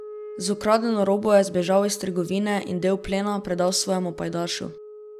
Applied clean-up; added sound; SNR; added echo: none; Wind instrument, woodwind instrument; 16 dB; none.